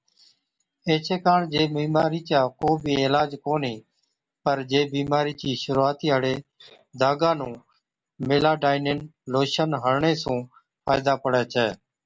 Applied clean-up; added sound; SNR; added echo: none; none; none; none.